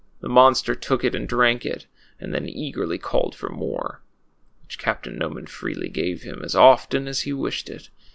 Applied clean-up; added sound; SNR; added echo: none; none; none; none.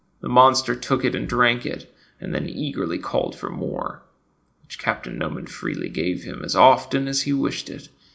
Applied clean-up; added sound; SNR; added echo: none; none; none; reverberation time 0.4 s.